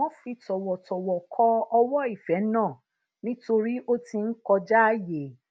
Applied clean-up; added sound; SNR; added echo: none; none; none; none.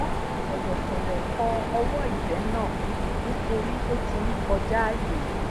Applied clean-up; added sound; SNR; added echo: none; Mechanisms; -4 dB; none.